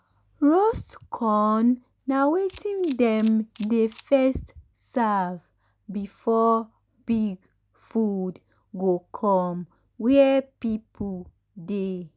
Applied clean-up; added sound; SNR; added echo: none; Camera; 18 dB; none.